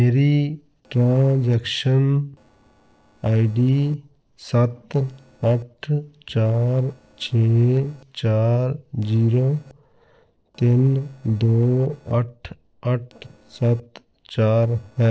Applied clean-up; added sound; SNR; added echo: neural separator model SepFormer DNS4.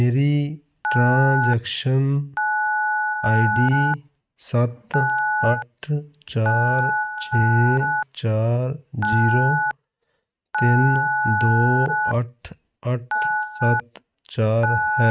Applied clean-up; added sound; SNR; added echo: neural mask model RNNoise.